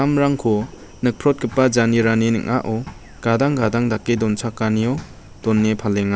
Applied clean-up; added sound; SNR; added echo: none; none; none; none.